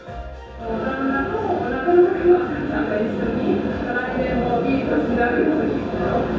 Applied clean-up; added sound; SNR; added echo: none; none; none; reverberation time 0.7 s.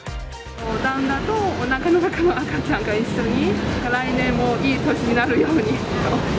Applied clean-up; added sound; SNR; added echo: none; none; none; none.